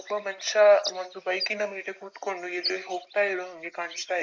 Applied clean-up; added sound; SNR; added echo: neural mask model Resemble Enhance denoiser.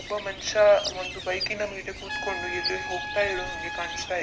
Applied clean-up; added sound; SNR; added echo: none; Bird + Trumpet; 7 dB; none.